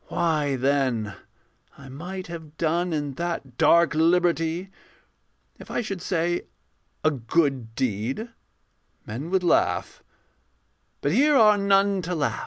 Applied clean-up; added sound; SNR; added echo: none; none; none; none.